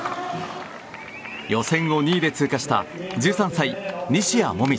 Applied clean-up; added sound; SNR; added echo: none; none; none; none.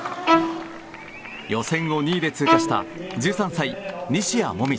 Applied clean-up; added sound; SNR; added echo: none; Bowed string instrument; 1 dB; none.